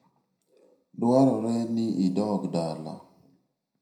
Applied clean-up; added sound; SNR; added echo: none; none; none; reverberation time 0.4 s.